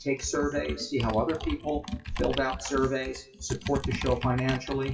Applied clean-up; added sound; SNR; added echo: classical method WPE with log-MMSE.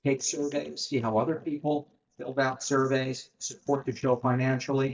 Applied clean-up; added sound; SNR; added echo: neural mask model DeepFilterNet 3.